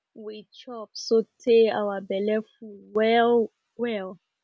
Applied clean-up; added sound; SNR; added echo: none; none; none; none.